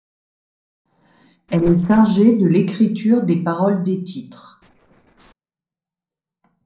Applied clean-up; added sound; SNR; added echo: neural separator model SepFormer DNS4.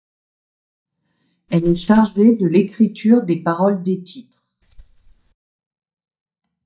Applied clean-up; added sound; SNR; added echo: neural mask model DeepFilterNet 3.